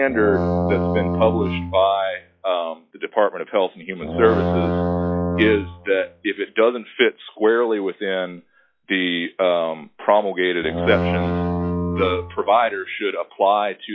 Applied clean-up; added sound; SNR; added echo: classical method log-MMSE.